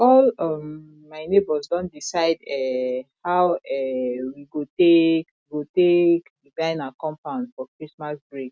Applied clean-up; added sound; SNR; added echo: none; none; none; none.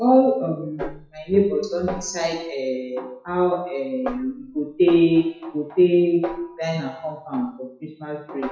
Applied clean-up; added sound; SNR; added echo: classical method WPE with log-MMSE.